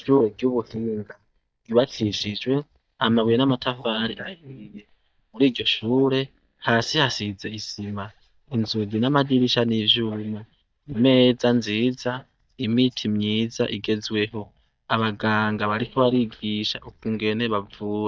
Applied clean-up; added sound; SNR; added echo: neural mask model DeepFilterNet 3.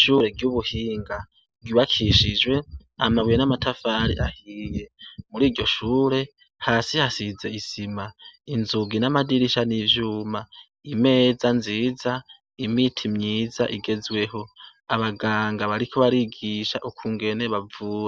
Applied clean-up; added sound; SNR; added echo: none; none; none; none.